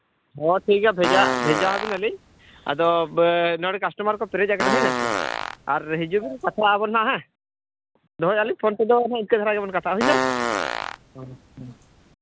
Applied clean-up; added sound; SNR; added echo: none; Fart; 4 dB; none.